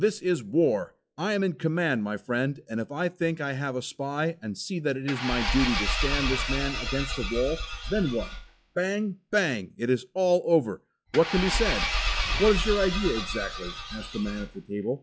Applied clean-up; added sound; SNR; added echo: classical method log-MMSE.